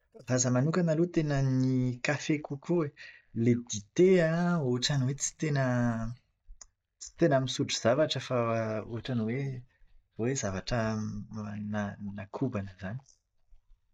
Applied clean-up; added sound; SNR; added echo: neural mask model DeepFilterNet 3.